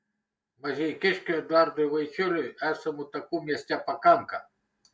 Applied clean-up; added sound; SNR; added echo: none; none; none; none.